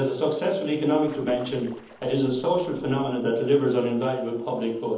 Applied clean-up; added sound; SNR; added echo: neural separator model SepFormer DNS4.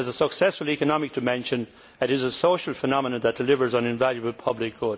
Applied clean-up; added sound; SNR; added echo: none; none; none; none.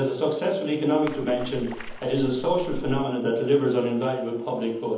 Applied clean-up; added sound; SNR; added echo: none; Splash, splatter; 10 dB; reverberation time 1.3 s.